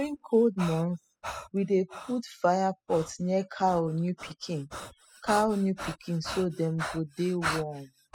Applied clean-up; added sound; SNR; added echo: classical method spectral subtraction.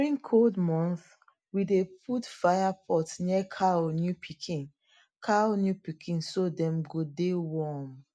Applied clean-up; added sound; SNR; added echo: none; none; none; none.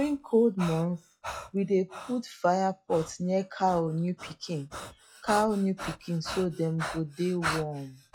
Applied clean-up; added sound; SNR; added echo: classical method log-MMSE.